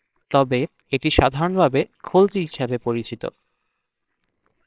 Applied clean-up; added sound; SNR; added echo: neural separator model SepFormer WHAMR!.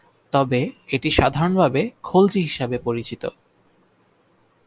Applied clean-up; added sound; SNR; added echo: none; none; none; none.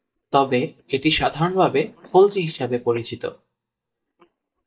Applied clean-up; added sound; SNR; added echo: neural mask model DeepFilterNet 3.